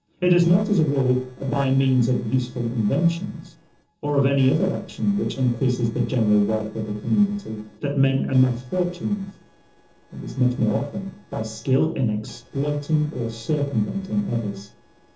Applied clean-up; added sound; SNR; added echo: neural separator model SepFormer DNS4.